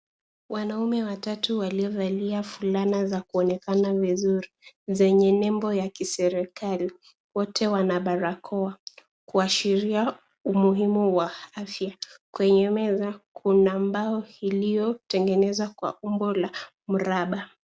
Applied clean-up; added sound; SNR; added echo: none; none; none; none.